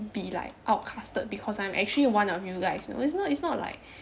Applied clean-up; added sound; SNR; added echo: none; none; none; none.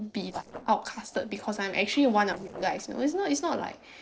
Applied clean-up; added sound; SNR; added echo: neural separator model SepFormer DNS4.